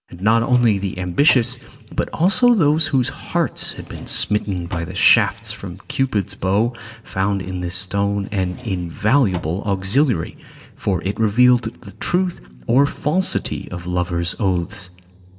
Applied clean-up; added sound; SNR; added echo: none; Drawer open or close; 19 dB; reverberation time 0.6 s.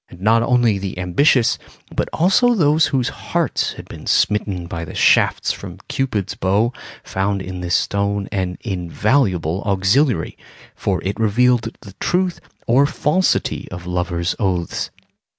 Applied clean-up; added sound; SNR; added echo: none; none; none; none.